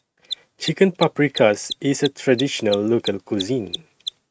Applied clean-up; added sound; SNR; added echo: neural mask model RNNoise.